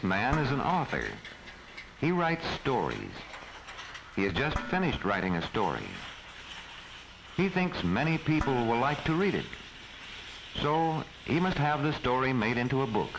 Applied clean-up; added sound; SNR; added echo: none; Truck + Dishes, pots, and pans; 13 dB; none.